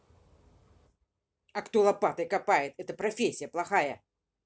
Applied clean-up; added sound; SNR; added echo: none; none; none; none.